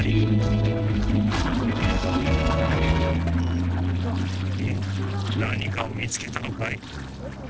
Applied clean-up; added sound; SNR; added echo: neural separator model SepFormer DNS4.